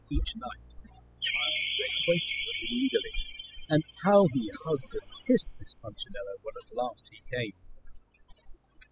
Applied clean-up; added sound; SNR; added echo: classical method spectral subtraction.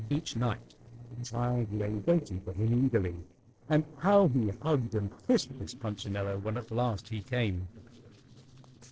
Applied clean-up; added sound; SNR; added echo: neural separator model SepFormer DNS4.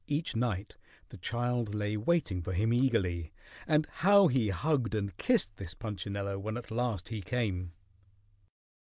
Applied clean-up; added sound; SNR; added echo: none; none; none; none.